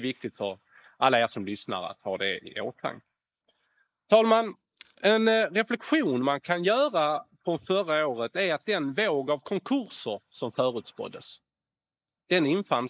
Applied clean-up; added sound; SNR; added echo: neural mask model Resemble Enhance denoiser.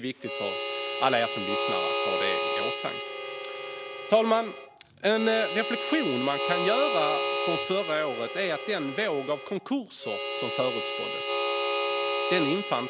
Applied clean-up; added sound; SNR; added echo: none; Harmonica; 2 dB; none.